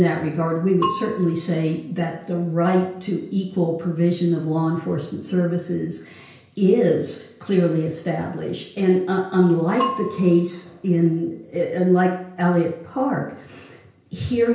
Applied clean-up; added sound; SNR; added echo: none; Bell / Percussion; 13 dB; reverberation time 0.5 s.